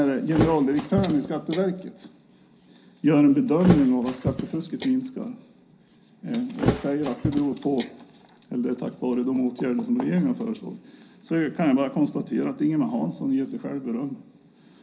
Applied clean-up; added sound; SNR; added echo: none; Thump, thud; 7 dB; reverberation time 0.5 s.